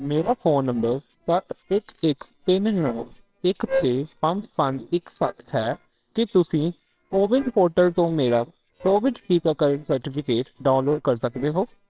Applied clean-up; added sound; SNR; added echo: neural separator model SepFormer WHAMR!.